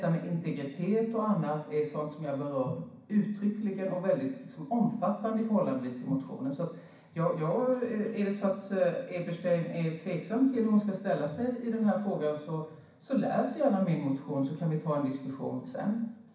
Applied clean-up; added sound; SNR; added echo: none; none; none; reverberation time 0.6 s.